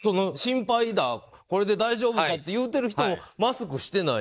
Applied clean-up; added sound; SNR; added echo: neural mask model Resemble Enhance denoiser.